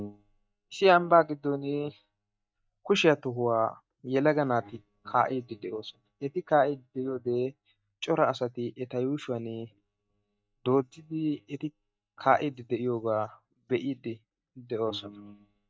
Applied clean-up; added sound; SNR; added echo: neural mask model DeepFilterNet 3.